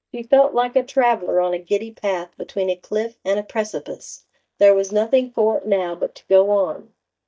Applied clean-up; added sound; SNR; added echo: neural mask model DeepFilterNet 3.